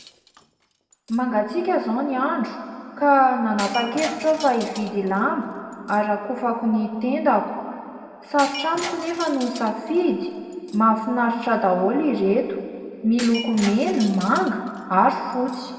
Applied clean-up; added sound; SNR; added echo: none; Shatter; 17 dB; reverberation time 2.2 s.